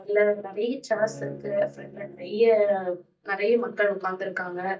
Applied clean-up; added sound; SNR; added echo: neural mask model DeepFilterNet 3.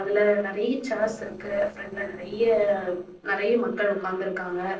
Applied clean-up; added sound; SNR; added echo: neural separator model SepFormer DNS4.